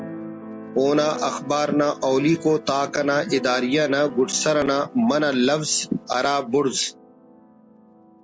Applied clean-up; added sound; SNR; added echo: none; Keyboard (musical); 15 dB; none.